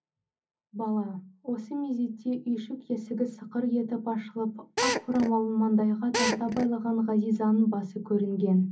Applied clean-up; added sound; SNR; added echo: none; Drill; 3 dB; reverberation time 0.4 s.